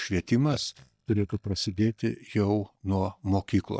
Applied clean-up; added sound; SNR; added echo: neural mask model DeepFilterNet 3.